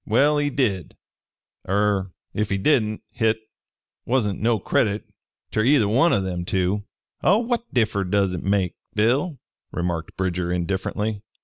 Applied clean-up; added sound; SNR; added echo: none; none; none; none.